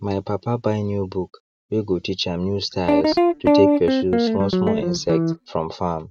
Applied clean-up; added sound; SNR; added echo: neural mask model RNNoise.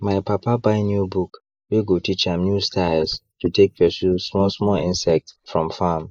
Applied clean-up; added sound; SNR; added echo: neural mask model Resemble Enhance denoiser.